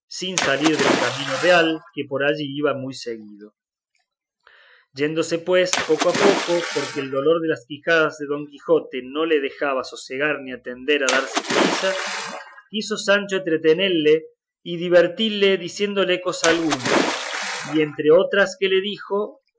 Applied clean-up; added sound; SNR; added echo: classical method Wiener filter.